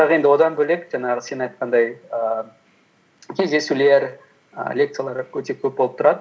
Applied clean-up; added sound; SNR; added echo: none; none; none; none.